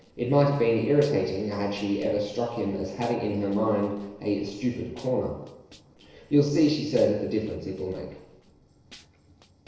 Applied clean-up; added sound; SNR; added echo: neural separator model SepFormer DNS4.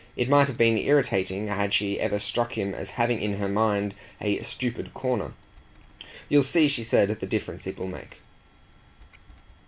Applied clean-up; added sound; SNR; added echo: none; none; none; none.